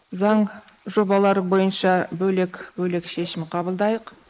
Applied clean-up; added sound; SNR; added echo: neural mask model Resemble Enhance denoiser.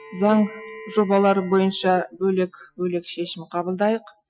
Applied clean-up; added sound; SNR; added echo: classical method Wiener filter.